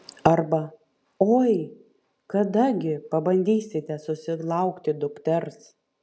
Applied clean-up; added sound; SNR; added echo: none; none; none; none.